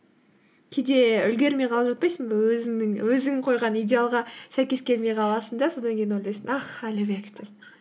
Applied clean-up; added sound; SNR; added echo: none; none; none; none.